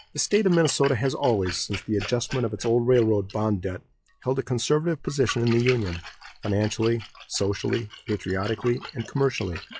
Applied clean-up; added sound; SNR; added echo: classical method log-MMSE.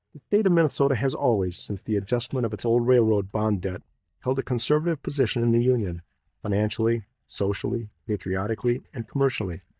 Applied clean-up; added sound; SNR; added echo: neural mask model DeepFilterNet 3.